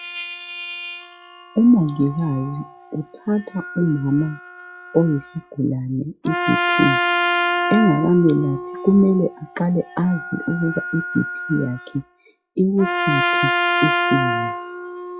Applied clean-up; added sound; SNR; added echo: classical method log-MMSE.